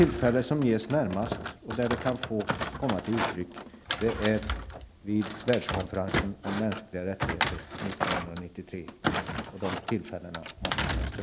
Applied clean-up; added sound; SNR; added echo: none; Thump, thud; 3 dB; none.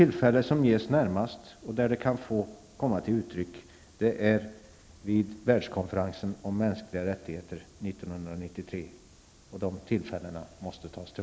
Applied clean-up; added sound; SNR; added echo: none; none; none; none.